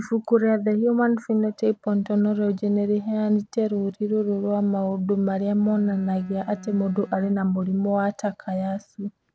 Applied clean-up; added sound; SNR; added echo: none; Bowed string instrument; 19 dB; none.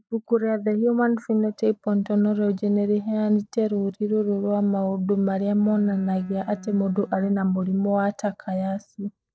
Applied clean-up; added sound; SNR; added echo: neural mask model DeepFilterNet 3.